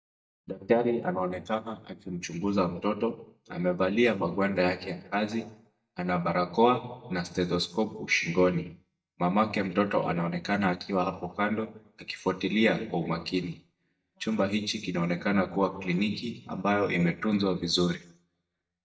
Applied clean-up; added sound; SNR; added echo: neural mask model DeepFilterNet 3.